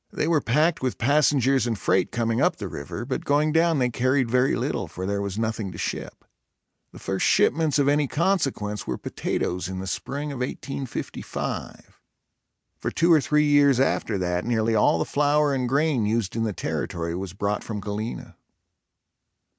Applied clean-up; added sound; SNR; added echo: none; none; none; none.